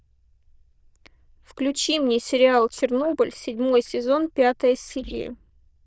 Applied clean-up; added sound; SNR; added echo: neural diffusion model UNIVERSE++.